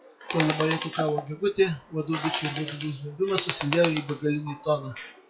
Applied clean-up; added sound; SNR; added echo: classical method WPE with log-MMSE.